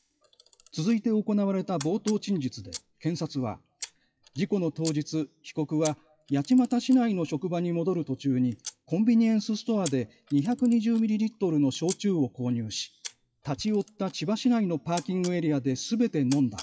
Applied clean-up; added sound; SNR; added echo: classical method WPE with log-MMSE.